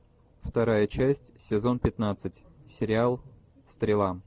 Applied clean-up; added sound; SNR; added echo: none; none; none; none.